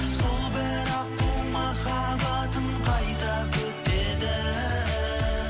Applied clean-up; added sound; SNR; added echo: none; none; none; none.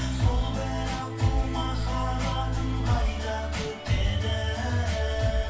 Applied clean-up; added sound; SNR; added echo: none; none; none; reverberation time 0.2 s.